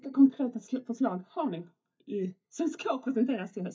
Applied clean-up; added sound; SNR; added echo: neural mask model DeepFilterNet 3.